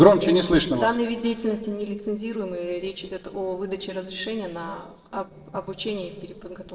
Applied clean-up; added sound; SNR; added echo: neural separator model SepFormer DNS4.